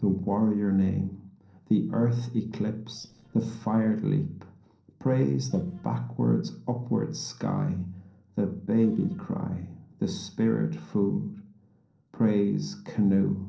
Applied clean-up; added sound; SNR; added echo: neural separator model SepFormer DNS4.